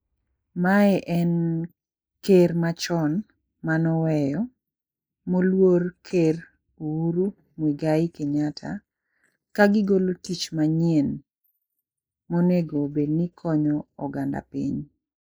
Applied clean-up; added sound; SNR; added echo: neural mask model Resemble Enhance denoiser.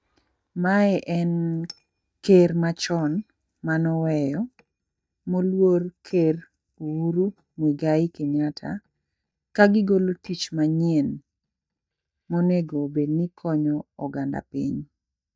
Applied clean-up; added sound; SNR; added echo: neural mask model DeepFilterNet 3.